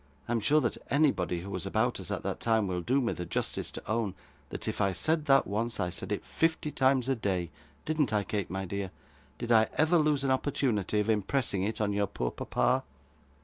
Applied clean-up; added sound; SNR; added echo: none; none; none; none.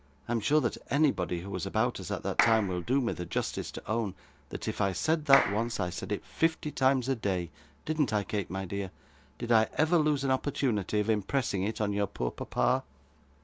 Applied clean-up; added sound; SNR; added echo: none; Clapping; 5 dB; none.